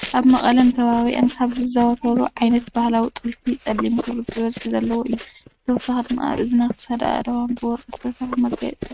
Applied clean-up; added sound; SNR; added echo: neural mask model RNNoise.